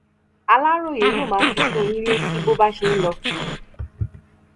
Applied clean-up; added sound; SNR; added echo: none; Growling; 2 dB; none.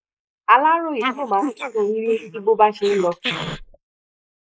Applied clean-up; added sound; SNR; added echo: neural mask model Resemble Enhance denoiser.